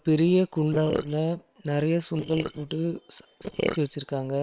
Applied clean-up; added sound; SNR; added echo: neural separator model SepFormer WHAM!.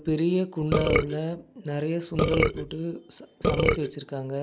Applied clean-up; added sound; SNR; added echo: none; Burping, eructation; -5 dB; none.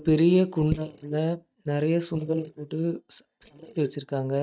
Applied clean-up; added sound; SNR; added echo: neural mask model DeepFilterNet 3.